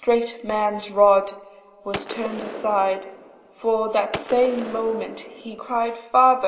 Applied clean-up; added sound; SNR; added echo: none; Gunshot, gunfire; 13 dB; reverberation time 2.9 s.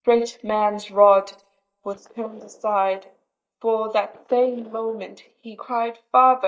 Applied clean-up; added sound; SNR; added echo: neural mask model DeepFilterNet 3.